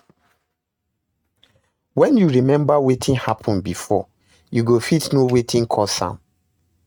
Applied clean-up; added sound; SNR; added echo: neural mask model RNNoise.